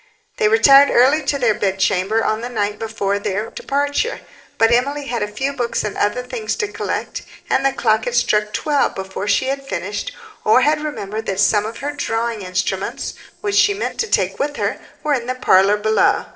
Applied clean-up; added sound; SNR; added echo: neural separator model SepFormer DNS4.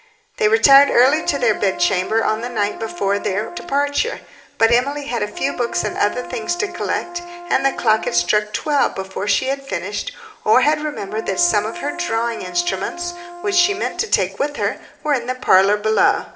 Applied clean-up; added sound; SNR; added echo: none; Brass instrument; 13 dB; reverberation time 2.0 s.